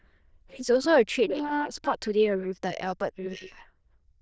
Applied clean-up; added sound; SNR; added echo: neural diffusion model UNIVERSE++.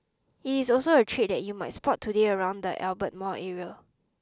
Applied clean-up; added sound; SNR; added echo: none; none; none; none.